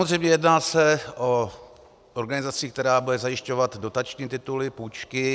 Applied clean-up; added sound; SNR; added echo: none; none; none; none.